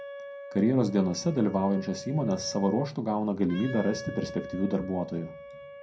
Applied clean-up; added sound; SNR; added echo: none; Wind instrument, woodwind instrument; 14 dB; reverberation time 0.3 s.